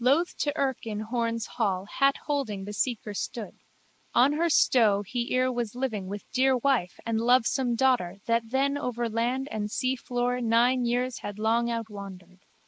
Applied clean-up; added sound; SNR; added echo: neural mask model Resemble Enhance denoiser.